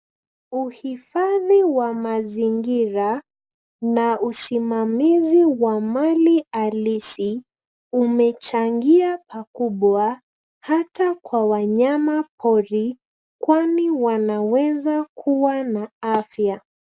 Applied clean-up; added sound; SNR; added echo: neural mask model Resemble Enhance denoiser.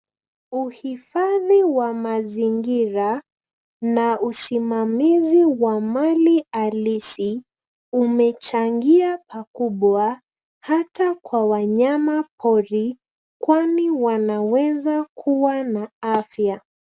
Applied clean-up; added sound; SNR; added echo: none; none; none; none.